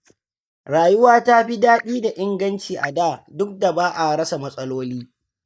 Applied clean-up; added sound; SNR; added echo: neural mask model DeepFilterNet 3.